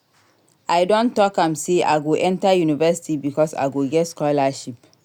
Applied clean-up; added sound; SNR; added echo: none; none; none; none.